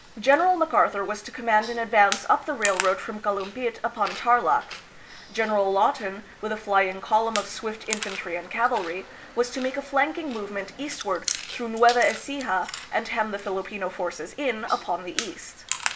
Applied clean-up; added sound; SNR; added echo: none; Chewing, mastication; 13 dB; none.